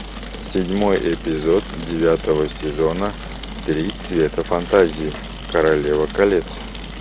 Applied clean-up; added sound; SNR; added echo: none; Mechanisms / Bicycle; 10 dB; none.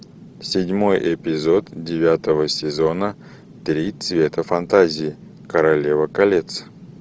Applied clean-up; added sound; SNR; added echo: none; none; none; none.